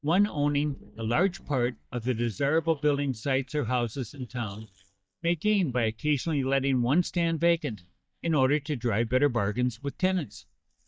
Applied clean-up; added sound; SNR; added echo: neural mask model DeepFilterNet 3.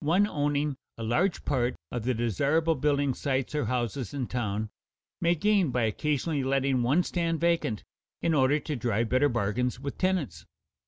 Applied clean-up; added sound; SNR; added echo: none; none; none; none.